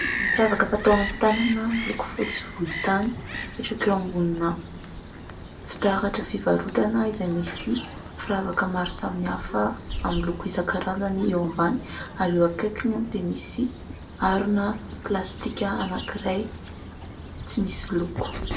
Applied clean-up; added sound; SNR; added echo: none; Bird vocalization, bird call, bird song; 11 dB; reverberation time 0.2 s.